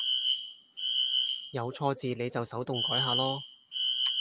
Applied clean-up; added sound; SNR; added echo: none; Alarm; -3 dB; none.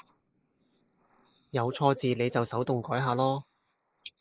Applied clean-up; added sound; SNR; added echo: neural mask model Resemble Enhance denoiser.